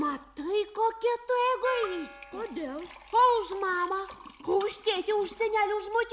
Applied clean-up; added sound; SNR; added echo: none; Gong + Liquid; 18 dB; none.